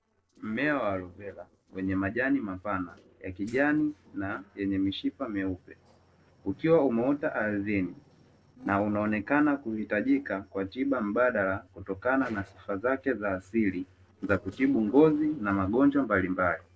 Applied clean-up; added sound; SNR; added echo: neural separator model SepFormer DNS4.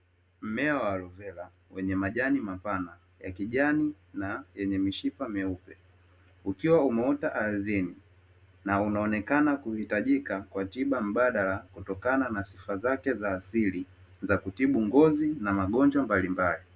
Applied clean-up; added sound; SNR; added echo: none; none; none; none.